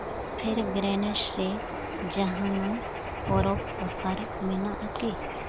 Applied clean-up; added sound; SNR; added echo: none; Bird; 4 dB; none.